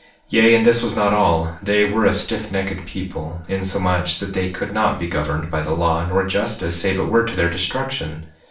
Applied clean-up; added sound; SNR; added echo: none; none; none; reverberation time 0.4 s.